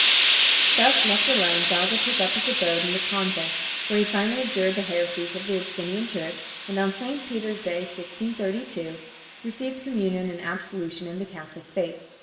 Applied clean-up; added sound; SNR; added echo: none; Hiss; -1 dB; reverberation time 1.1 s.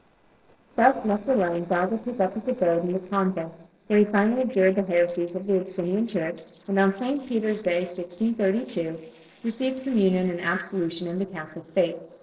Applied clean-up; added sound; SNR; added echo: neural separator model SepFormer DNS4.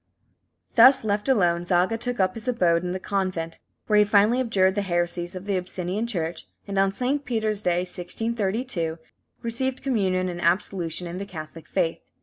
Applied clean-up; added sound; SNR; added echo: none; none; none; none.